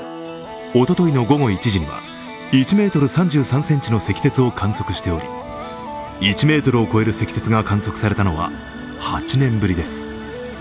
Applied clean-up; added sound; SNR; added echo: none; none; none; none.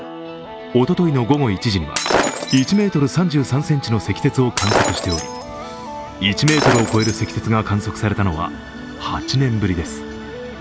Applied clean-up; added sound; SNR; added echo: none; Shatter; 4 dB; none.